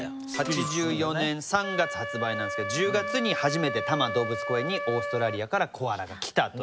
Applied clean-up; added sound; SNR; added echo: none; Wind instrument, woodwind instrument; 6 dB; none.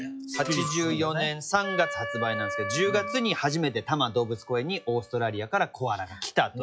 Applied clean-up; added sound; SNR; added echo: classical method log-MMSE.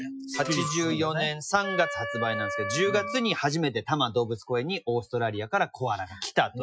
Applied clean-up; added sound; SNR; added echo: classical method Wiener filter.